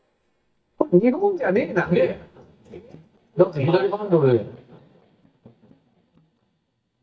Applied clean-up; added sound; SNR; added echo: neural mask model DeepFilterNet 3.